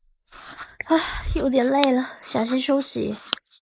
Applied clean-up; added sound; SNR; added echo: neural mask model Resemble Enhance denoiser.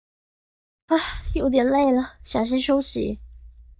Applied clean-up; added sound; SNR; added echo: neural mask model DeepFilterNet 3.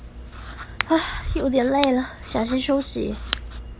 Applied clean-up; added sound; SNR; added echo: none; Writing + Crack; 12 dB; none.